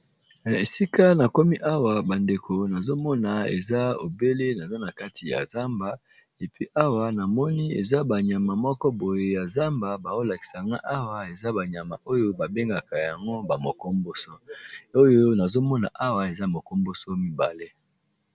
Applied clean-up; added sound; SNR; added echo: none; none; none; none.